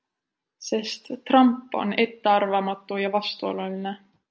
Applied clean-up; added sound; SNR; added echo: none; none; none; none.